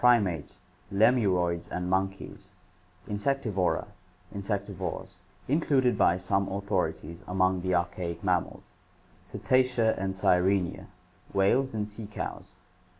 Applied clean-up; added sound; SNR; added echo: none; none; none; none.